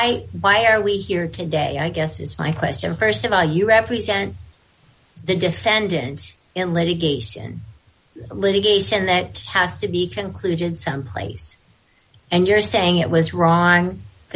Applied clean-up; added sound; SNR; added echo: none; none; none; none.